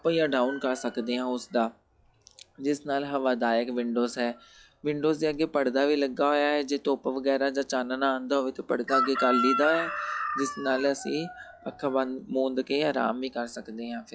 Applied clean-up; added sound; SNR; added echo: classical method log-MMSE.